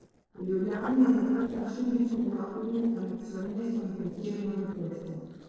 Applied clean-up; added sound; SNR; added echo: neural separator model SepFormer DNS4.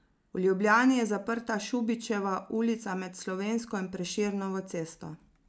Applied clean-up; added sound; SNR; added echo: none; none; none; none.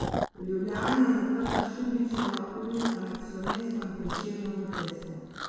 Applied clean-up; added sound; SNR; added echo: none; Chewing, mastication; 5 dB; reverberation time 2.0 s.